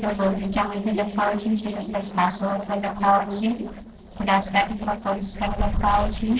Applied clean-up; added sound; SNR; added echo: neural separator model SepFormer DNS4.